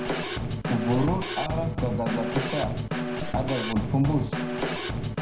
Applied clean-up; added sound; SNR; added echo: none; Snare drum / Drum kit; 0 dB; reverberation time 0.4 s.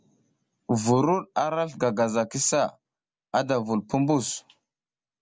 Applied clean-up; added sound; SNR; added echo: none; none; none; none.